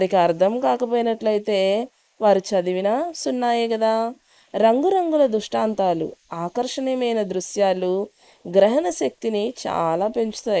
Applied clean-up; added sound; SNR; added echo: neural mask model Resemble Enhance denoiser.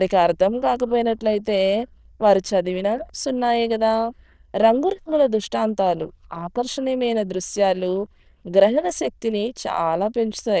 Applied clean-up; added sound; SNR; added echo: neural diffusion model UNIVERSE++.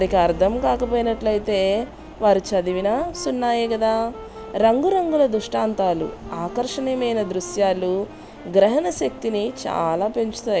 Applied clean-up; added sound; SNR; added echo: none; Wind instrument, woodwind instrument; 19 dB; none.